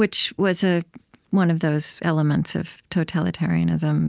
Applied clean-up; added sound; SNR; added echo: none; none; none; none.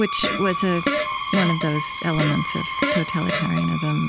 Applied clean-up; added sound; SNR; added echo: none; Fart + Screech; 2 dB; none.